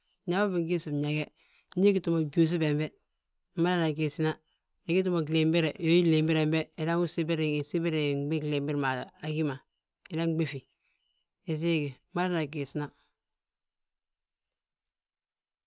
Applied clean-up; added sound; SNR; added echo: none; none; none; none.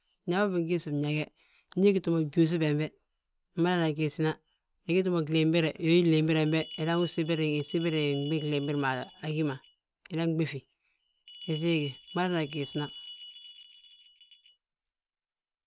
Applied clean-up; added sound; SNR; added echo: none; Bell; 17 dB; none.